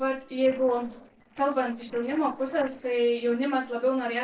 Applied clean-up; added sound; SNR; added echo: neural separator model SepFormer DNS4.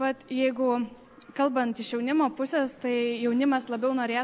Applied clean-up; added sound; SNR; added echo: none; none; none; none.